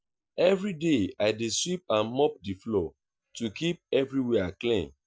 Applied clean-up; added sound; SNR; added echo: none; none; none; none.